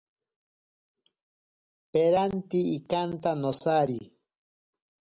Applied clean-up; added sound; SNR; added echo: none; none; none; none.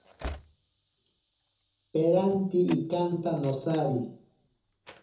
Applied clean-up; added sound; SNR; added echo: none; Slam / Train; 18 dB; reverberation time 0.6 s.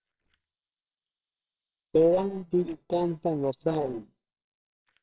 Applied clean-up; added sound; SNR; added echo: neural separator model SepFormer WHAMR!.